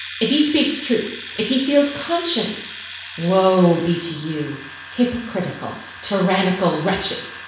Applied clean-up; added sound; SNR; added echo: none; Domestic sounds, home sounds; 14 dB; reverberation time 0.7 s.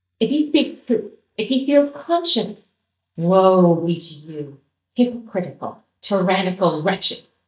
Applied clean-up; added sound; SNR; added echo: neural mask model DeepFilterNet 3.